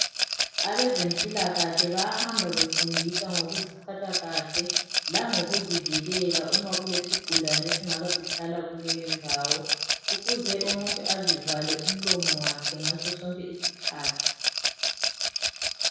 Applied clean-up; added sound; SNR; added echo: none; Rattle / Glass; -4 dB; reverberation time 1.1 s.